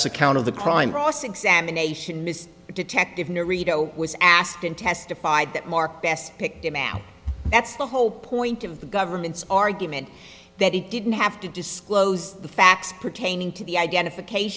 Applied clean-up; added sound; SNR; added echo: none; none; none; none.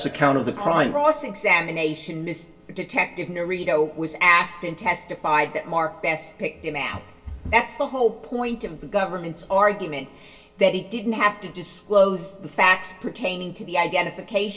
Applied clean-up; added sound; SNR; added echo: none; none; none; reverberation time 0.2 s.